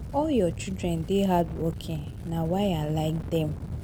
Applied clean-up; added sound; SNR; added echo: none; Engine starting; 9 dB; none.